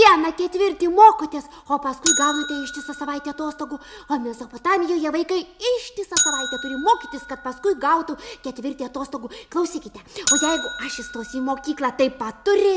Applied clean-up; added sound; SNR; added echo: none; Bell; 8 dB; none.